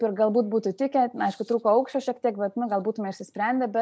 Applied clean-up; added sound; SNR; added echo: none; none; none; none.